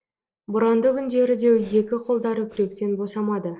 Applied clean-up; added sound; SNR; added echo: neural separator model SepFormer DNS4.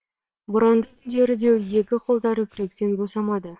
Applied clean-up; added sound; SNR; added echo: neural separator model SepFormer WHAM!.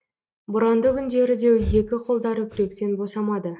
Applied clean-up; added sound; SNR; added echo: neural mask model RNNoise.